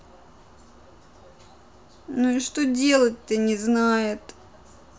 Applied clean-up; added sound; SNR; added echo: none; none; none; none.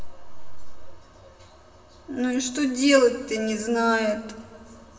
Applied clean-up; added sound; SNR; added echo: none; none; none; reverberation time 2.1 s.